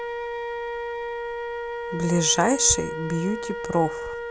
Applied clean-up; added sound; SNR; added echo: none; Wind instrument, woodwind instrument; 5 dB; none.